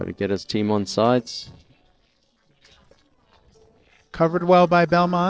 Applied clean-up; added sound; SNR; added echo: neural separator model SepFormer DNS4.